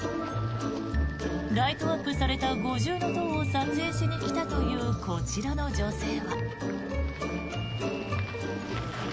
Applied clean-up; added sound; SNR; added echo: none; none; none; none.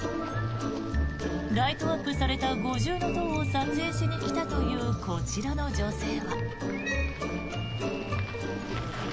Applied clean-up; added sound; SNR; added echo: none; Cat; 14 dB; none.